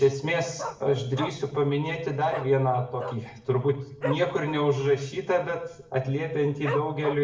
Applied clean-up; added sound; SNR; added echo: none; Dog; 13 dB; reverberation time 0.6 s.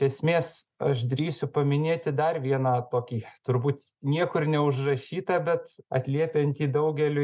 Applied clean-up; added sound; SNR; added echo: none; none; none; none.